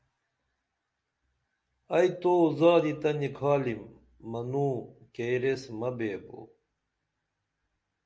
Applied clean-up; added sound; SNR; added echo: none; none; none; none.